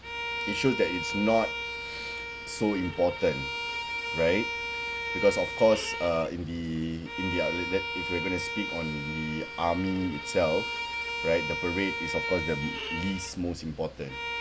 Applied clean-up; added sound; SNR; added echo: none; Bowed string instrument; 5 dB; none.